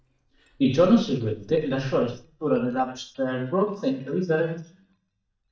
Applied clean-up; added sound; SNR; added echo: neural mask model DeepFilterNet 3.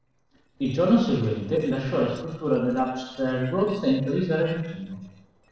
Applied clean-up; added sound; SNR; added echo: neural separator model SepFormer DNS4.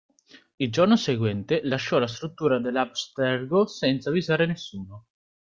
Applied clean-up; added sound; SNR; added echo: none; none; none; none.